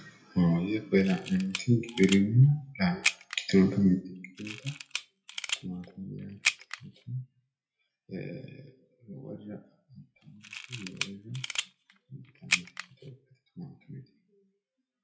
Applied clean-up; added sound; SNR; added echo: classical method WPE with log-MMSE.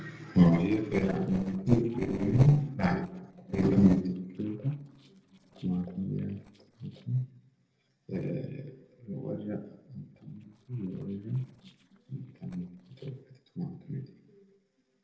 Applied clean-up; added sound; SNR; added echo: neural separator model SepFormer DNS4.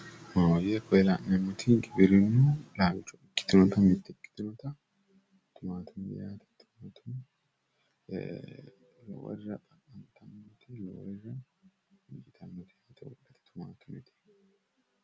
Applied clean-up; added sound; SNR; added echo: none; none; none; none.